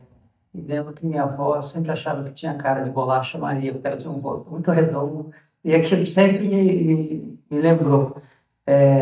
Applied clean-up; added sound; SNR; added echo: neural mask model DeepFilterNet 3.